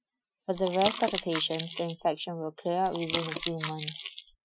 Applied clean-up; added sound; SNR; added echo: classical method Wiener filter.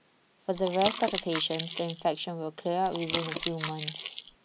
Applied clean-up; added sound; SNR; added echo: none; Crumpling, crinkling; 0 dB; none.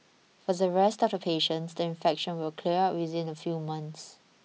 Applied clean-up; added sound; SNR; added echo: none; none; none; none.